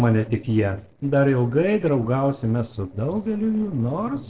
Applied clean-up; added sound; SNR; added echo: neural separator model SepFormer DNS4.